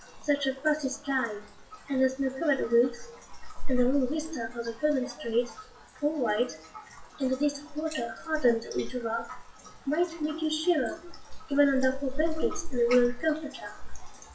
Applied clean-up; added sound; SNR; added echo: classical method WPE with log-MMSE.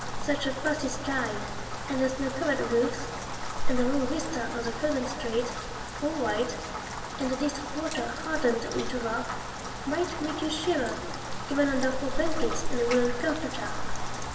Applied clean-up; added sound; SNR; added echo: none; Rain; 1 dB; reverberation time 1.4 s.